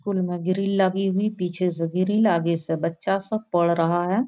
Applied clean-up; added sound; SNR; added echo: none; none; none; none.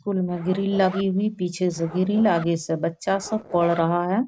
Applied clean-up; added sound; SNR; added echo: none; Zipper (clothing); 17 dB; none.